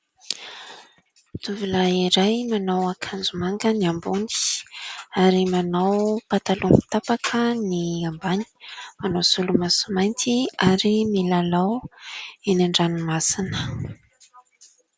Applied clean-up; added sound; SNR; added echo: none; none; none; none.